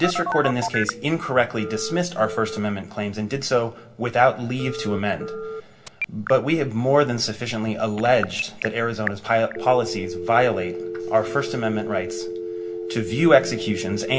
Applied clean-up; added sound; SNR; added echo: none; Telephone; 9 dB; reverberation time 0.2 s.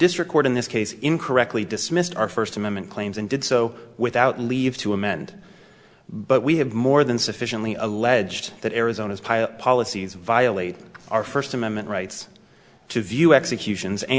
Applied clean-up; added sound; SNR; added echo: none; none; none; none.